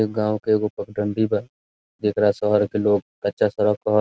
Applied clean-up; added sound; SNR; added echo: none; none; none; none.